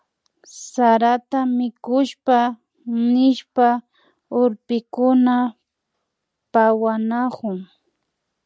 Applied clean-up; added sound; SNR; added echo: none; none; none; none.